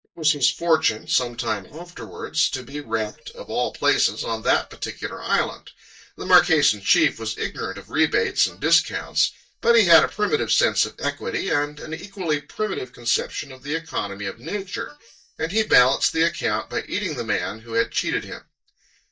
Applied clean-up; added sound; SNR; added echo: neural mask model DeepFilterNet 3.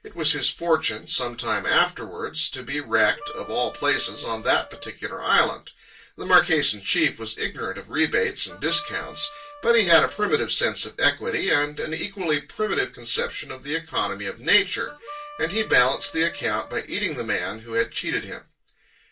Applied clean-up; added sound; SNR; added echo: none; Harmonica; 18 dB; reverberation time 0.2 s.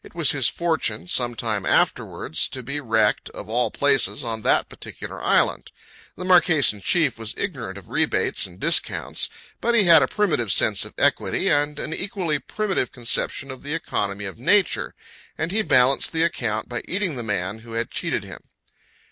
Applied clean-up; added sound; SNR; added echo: none; none; none; none.